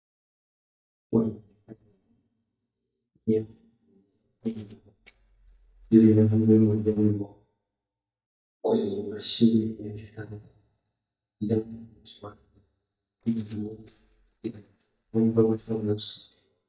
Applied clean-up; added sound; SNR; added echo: neural mask model DeepFilterNet 3.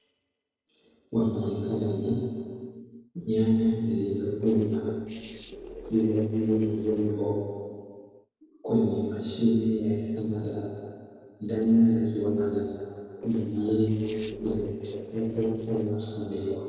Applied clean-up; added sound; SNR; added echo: neural separator model SepFormer DNS4.